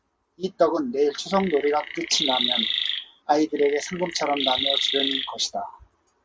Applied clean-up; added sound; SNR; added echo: none; Chirp, tweet; 3 dB; none.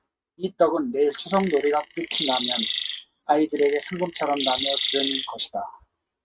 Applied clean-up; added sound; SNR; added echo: neural mask model RNNoise.